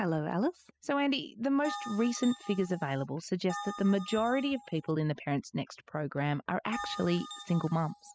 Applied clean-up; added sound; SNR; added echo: classical method spectral subtraction.